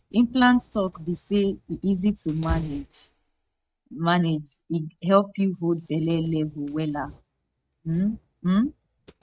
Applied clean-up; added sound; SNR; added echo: neural mask model RNNoise.